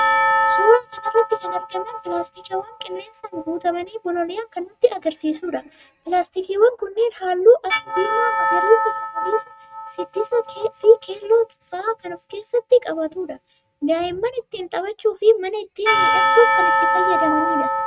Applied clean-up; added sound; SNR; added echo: neural mask model RNNoise.